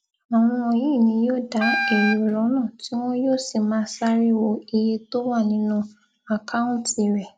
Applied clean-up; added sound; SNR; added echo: none; Wind instrument, woodwind instrument; 4 dB; none.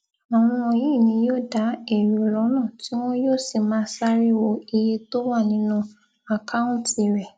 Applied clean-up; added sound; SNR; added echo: none; none; none; none.